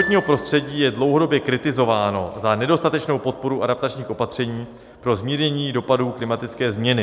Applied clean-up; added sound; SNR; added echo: none; Piano; 18 dB; none.